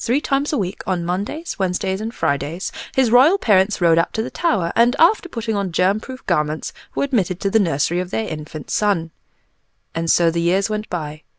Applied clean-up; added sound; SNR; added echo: none; none; none; none.